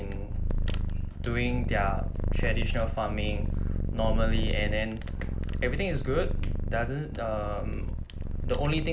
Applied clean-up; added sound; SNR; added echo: none; Purr; -4 dB; none.